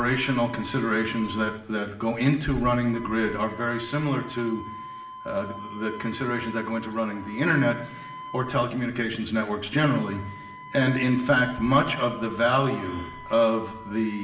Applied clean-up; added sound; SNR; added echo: none; Wind instrument, woodwind instrument; 16 dB; reverberation time 1.4 s.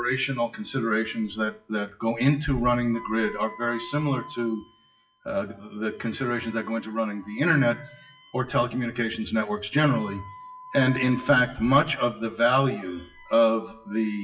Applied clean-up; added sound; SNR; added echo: classical method WPE with log-MMSE.